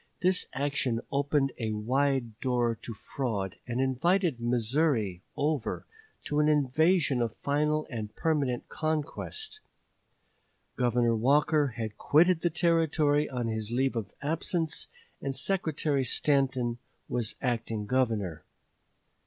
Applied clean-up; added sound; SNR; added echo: none; none; none; none.